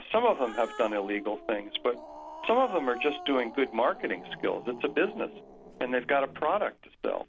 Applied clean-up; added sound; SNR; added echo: none; Growling; 15 dB; none.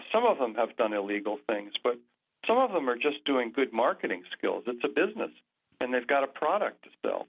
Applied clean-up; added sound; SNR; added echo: none; none; none; none.